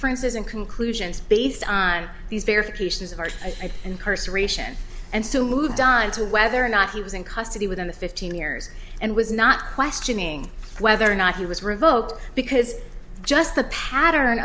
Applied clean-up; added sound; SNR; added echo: none; none; none; none.